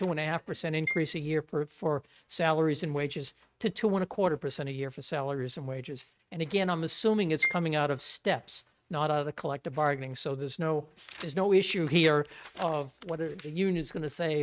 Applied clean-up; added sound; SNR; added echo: neural mask model RNNoise.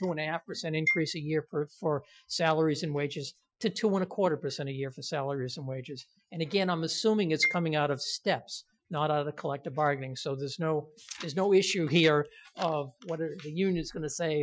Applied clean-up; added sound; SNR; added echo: classical method Wiener filter.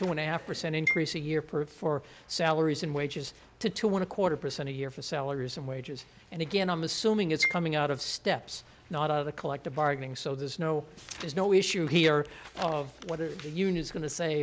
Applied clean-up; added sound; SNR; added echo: none; Marimba, xylophone; 7 dB; none.